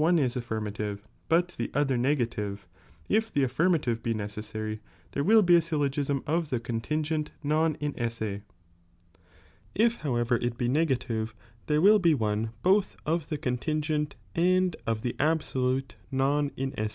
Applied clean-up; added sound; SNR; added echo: none; none; none; none.